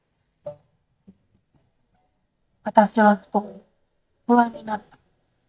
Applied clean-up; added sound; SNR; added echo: neural mask model DeepFilterNet 3.